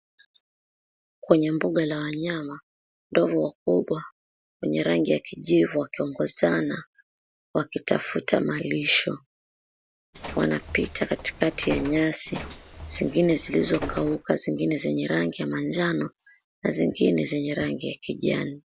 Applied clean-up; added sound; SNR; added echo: none; Bus; 13 dB; none.